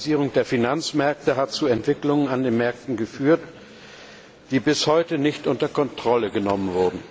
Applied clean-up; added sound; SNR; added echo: none; none; none; none.